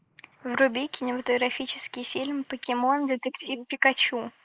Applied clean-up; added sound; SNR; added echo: neural mask model Resemble Enhance denoiser.